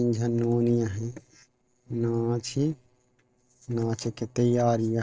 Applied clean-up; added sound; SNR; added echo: neural separator model SepFormer DNS4.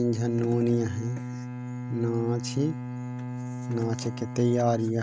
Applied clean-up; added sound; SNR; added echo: none; Bowed string instrument; 7 dB; none.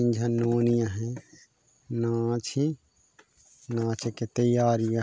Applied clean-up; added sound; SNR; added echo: none; none; none; none.